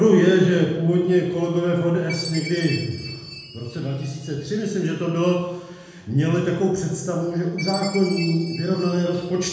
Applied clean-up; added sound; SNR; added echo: none; Chime; 17 dB; reverberation time 1.0 s.